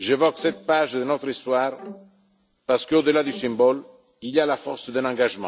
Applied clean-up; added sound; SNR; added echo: none; Bowed string instrument; 20 dB; none.